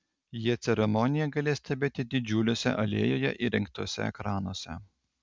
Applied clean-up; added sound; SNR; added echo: none; none; none; none.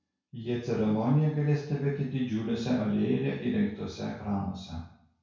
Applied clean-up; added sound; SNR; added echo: none; none; none; reverberation time 0.6 s.